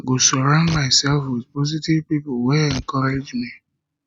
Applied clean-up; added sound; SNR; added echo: none; Fart; 16 dB; none.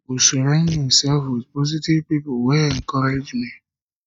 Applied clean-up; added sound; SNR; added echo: neural mask model DeepFilterNet 3.